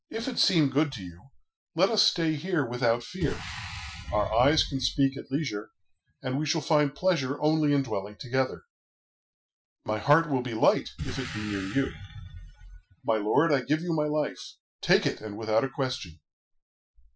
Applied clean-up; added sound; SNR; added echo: classical method Wiener filter.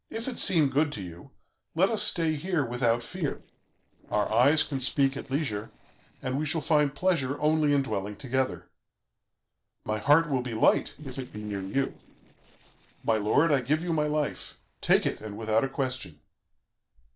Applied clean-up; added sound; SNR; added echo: neural separator model SepFormer DNS4.